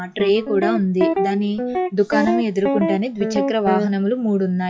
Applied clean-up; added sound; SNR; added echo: classical method log-MMSE.